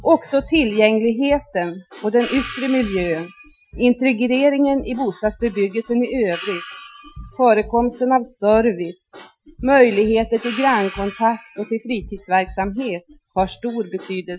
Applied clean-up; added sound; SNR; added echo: classical method Wiener filter.